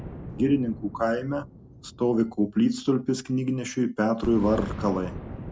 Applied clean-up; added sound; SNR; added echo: none; Boom; 14 dB; none.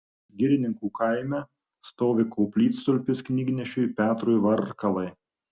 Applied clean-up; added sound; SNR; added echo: none; none; none; none.